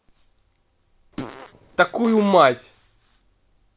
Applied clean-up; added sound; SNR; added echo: none; Fart; 16 dB; none.